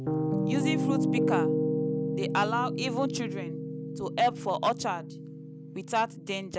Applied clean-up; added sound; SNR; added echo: none; Piano; -2 dB; none.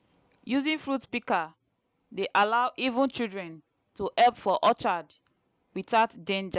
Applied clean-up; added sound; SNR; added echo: none; none; none; none.